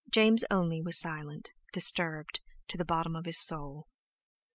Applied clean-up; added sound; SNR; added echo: none; none; none; none.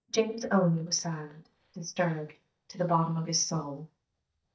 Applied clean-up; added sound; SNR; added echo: neural mask model DeepFilterNet 3.